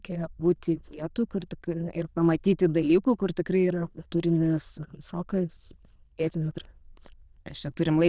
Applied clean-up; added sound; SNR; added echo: neural diffusion model UNIVERSE++.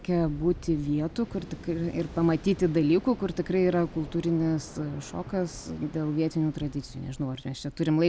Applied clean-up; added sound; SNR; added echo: none; Waves, surf; 16 dB; none.